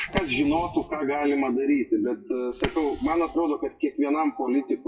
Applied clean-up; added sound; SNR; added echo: classical method WPE with log-MMSE.